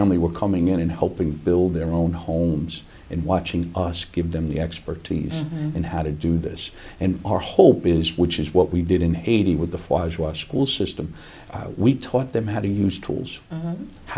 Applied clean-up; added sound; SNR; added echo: none; none; none; none.